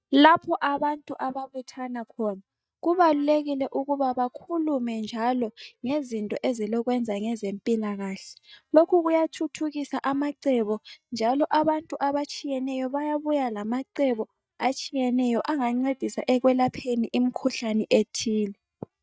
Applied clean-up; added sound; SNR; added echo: neural mask model DeepFilterNet 3.